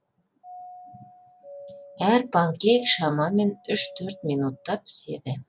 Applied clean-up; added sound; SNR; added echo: none; Doorbell; 20 dB; none.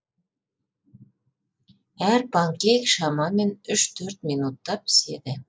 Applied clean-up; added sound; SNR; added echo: neural mask model Resemble Enhance denoiser.